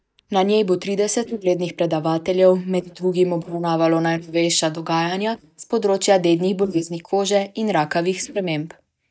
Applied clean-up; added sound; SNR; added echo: neural mask model DeepFilterNet 3.